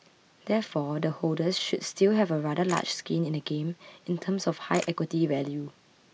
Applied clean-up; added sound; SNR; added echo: none; Camera; 18 dB; none.